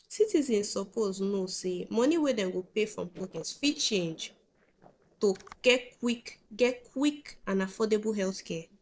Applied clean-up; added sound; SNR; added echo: neural separator model SepFormer DNS4.